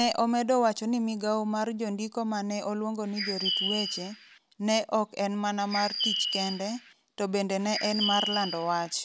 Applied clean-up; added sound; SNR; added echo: none; Bird; 3 dB; none.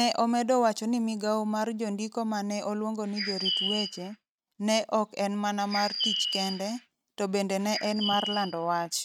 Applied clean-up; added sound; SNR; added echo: neural mask model RNNoise.